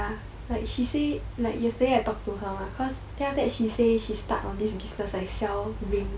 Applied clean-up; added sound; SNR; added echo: none; none; none; none.